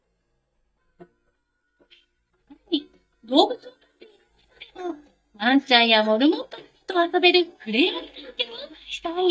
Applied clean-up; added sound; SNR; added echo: neural mask model DeepFilterNet 3.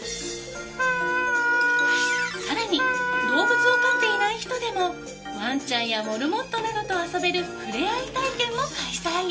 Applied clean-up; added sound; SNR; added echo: none; Wind instrument, woodwind instrument; -4 dB; reverberation time 0.2 s.